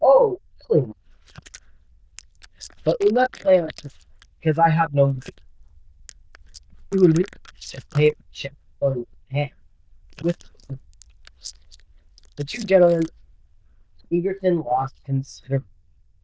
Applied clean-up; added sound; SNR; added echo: neural diffusion model UNIVERSE++.